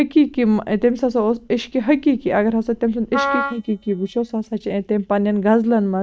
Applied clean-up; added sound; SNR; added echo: neural mask model DeepFilterNet 3.